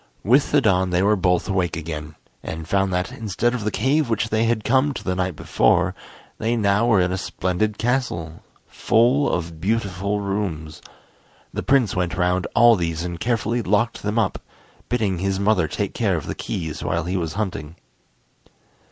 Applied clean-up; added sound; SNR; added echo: none; none; none; none.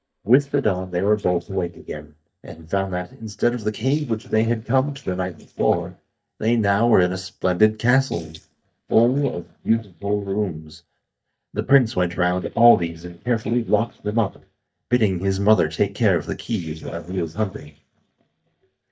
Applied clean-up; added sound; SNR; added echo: neural mask model DeepFilterNet 3.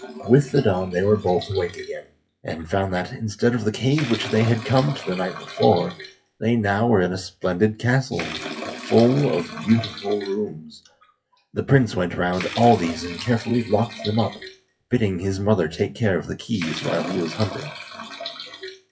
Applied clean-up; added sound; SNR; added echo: classical method WPE with log-MMSE.